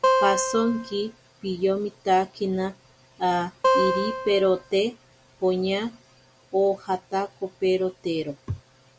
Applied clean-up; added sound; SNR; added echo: none; Acoustic guitar; -1 dB; none.